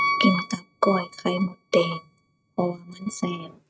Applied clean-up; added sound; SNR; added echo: neural mask model RNNoise.